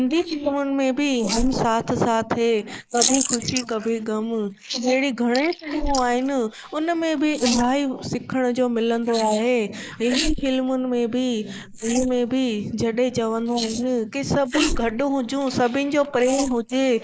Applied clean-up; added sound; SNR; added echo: neural mask model Resemble Enhance denoiser.